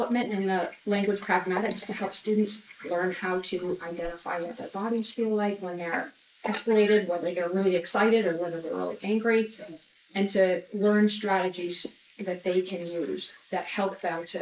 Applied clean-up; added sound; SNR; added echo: neural mask model Resemble Enhance denoiser.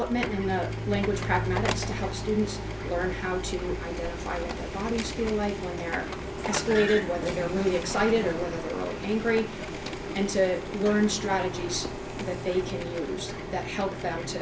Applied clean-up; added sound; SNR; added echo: none; Printer + Car; 5 dB; none.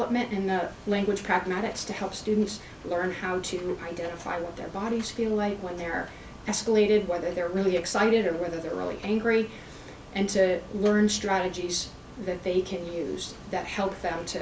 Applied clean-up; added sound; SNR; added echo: none; none; none; none.